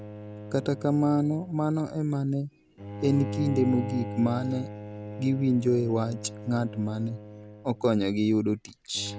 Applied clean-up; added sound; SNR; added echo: none; Bowed string instrument; 11 dB; none.